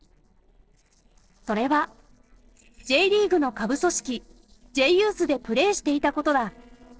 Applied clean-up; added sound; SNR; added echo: neural separator model SepFormer DNS4.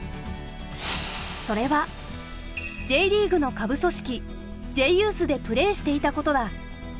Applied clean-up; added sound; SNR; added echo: none; none; none; none.